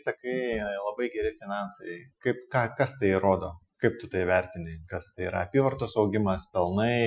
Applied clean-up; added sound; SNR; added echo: classical method Wiener filter.